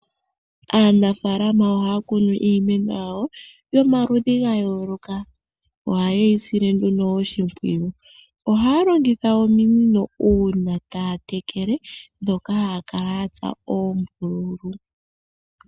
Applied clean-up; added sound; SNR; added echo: none; none; none; none.